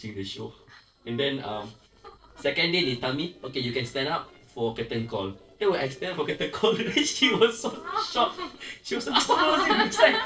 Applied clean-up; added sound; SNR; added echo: neural separator model SepFormer DNS4.